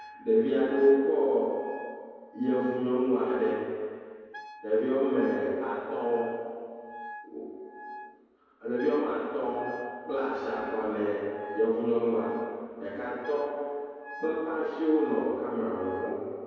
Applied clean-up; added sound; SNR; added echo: none; Wind instrument, woodwind instrument; 16 dB; reverberation time 2.2 s.